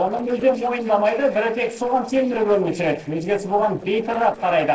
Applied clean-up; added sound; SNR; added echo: neural separator model SepFormer DNS4.